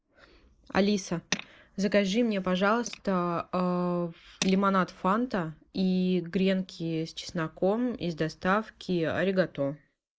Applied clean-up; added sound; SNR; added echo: neural mask model Resemble Enhance denoiser.